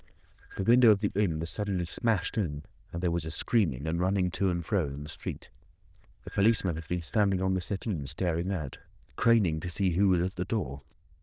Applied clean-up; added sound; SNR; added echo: neural diffusion model UNIVERSE++.